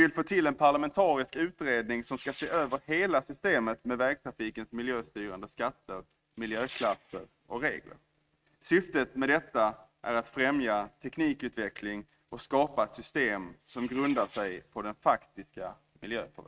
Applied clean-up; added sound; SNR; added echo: neural mask model RNNoise.